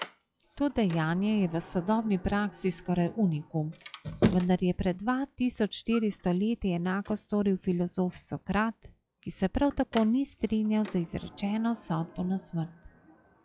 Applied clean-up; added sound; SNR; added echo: classical method log-MMSE.